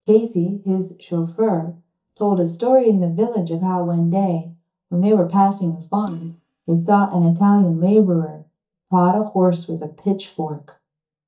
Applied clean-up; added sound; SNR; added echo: neural mask model DeepFilterNet 3.